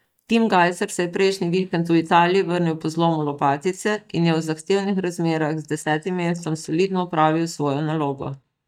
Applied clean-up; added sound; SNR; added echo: neural mask model DeepFilterNet 3.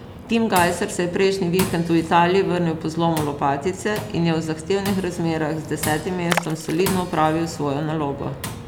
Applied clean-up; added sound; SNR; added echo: none; Splash, splatter + Tools; 11 dB; none.